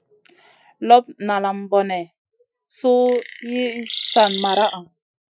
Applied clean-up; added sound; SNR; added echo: classical method Wiener filter.